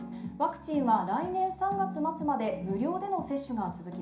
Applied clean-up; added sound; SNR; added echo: none; none; none; reverberation time 0.5 s.